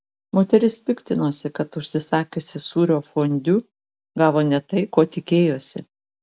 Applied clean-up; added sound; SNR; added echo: none; none; none; none.